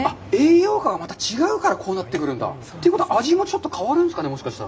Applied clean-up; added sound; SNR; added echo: none; none; none; none.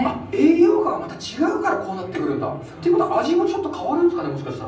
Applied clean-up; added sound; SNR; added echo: none; none; none; reverberation time 0.6 s.